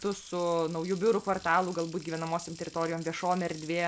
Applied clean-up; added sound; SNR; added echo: none; Water tap, faucet; 19 dB; none.